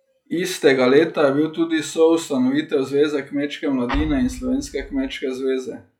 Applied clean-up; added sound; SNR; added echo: classical method log-MMSE.